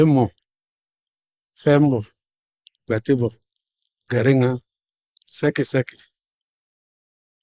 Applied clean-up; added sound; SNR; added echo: neural mask model Resemble Enhance denoiser.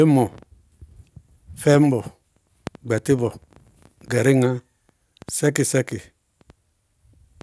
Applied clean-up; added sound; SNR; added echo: none; none; none; none.